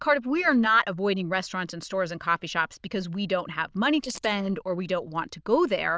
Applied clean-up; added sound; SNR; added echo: neural diffusion model UNIVERSE++.